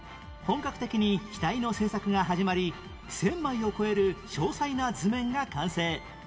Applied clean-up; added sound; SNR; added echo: none; none; none; reverberation time 0.3 s.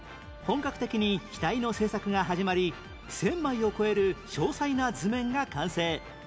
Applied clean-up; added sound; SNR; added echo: none; none; none; none.